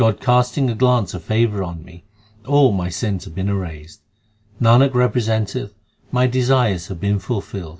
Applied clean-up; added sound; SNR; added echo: none; none; none; none.